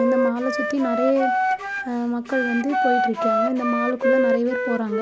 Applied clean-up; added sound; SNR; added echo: none; Wind instrument, woodwind instrument; -1 dB; none.